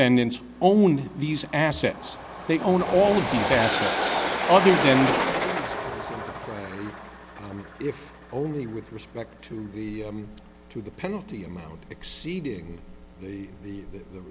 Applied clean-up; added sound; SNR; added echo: none; Train; 5 dB; none.